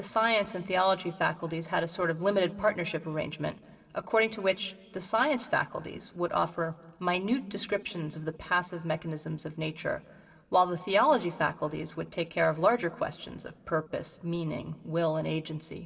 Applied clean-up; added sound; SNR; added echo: none; none; none; reverberation time 1.7 s.